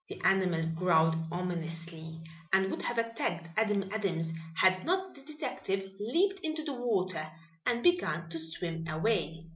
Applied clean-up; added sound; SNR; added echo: none; none; none; none.